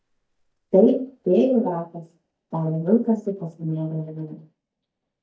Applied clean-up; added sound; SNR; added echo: neural mask model DeepFilterNet 3.